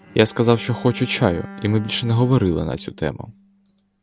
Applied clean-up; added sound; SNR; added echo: none; Bowed string instrument; 18 dB; none.